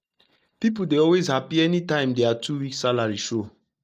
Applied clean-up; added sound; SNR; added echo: neural mask model DeepFilterNet 3.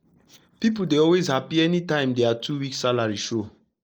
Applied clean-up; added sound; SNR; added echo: neural mask model Resemble Enhance denoiser.